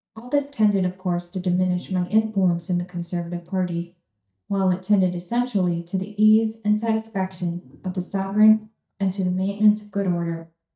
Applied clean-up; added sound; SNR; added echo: neural mask model DeepFilterNet 3.